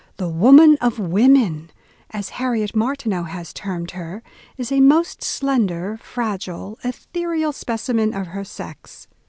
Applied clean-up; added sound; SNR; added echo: none; none; none; none.